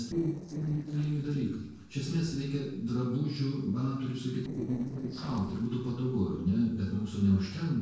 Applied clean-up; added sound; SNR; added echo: neural separator model SepFormer DNS4.